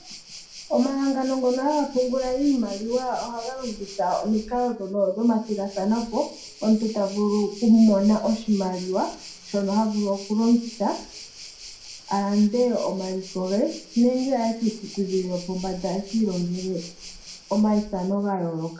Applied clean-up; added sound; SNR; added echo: none; Waves, surf; 18 dB; reverberation time 0.5 s.